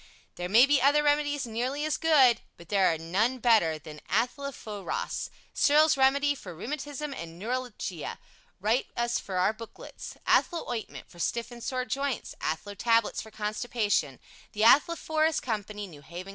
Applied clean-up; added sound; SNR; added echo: none; none; none; none.